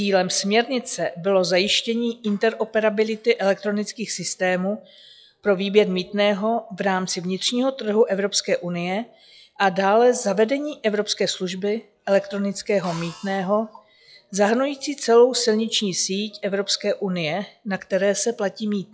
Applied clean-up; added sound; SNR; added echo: classical method log-MMSE.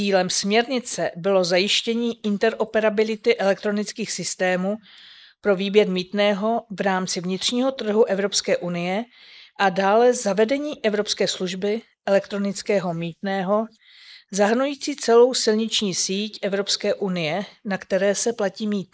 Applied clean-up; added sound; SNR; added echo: neural mask model Resemble Enhance denoiser.